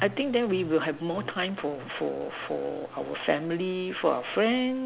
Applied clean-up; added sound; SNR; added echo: none; none; none; none.